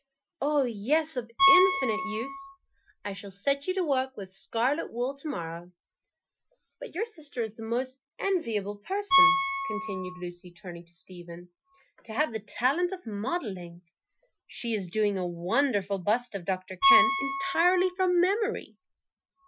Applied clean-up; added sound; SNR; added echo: classical method Wiener filter.